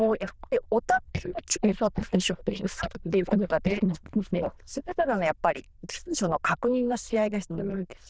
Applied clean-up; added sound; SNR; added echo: neural diffusion model UNIVERSE++.